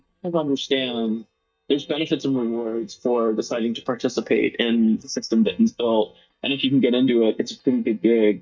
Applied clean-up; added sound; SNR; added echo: neural mask model DeepFilterNet 3.